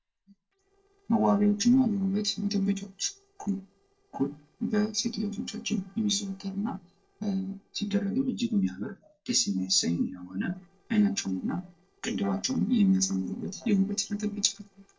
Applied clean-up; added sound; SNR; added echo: neural separator model SepFormer DNS4.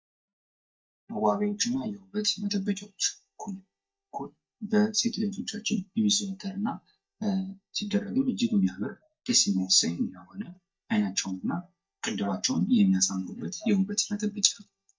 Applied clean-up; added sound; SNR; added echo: neural mask model DeepFilterNet 3.